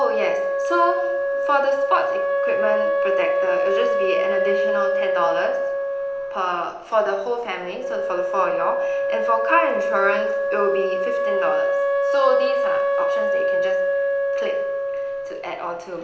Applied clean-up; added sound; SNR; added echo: none; Wind instrument, woodwind instrument; -3 dB; reverberation time 0.8 s.